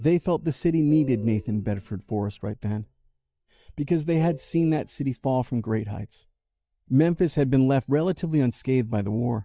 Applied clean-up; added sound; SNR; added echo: neural mask model DeepFilterNet 3.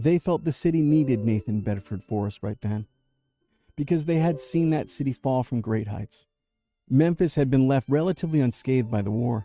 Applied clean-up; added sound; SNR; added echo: neural mask model RNNoise.